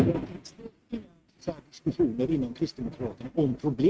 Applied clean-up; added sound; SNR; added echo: neural mask model RNNoise.